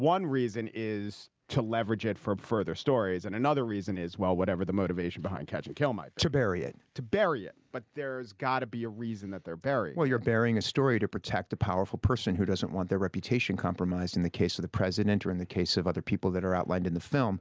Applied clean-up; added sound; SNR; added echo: none; none; none; none.